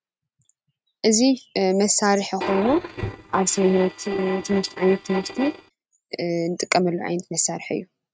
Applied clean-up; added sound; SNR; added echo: neural mask model RNNoise.